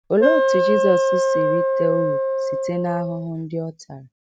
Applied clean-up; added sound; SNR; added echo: none; Wind instrument, woodwind instrument; -4 dB; none.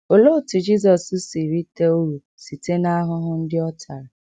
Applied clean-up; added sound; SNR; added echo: none; none; none; none.